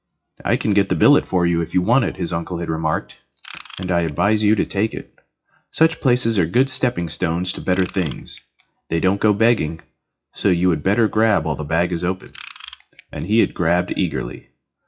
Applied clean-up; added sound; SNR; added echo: classical method WPE with log-MMSE.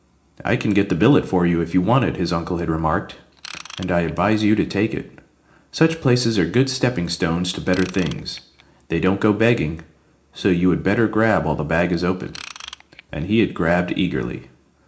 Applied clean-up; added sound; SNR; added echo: none; Ratchet, pawl / Tools; 19 dB; reverberation time 0.4 s.